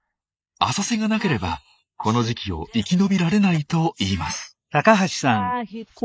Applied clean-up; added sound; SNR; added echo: neural mask model Resemble Enhance denoiser.